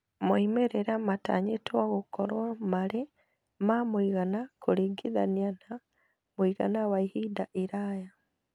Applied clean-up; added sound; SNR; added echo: none; none; none; none.